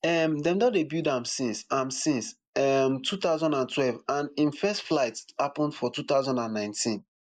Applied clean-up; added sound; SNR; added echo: neural mask model Resemble Enhance denoiser.